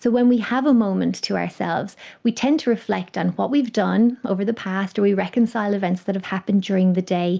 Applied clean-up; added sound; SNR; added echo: none; none; none; none.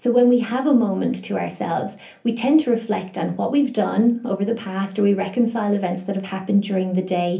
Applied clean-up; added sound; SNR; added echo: none; none; none; reverberation time 0.3 s.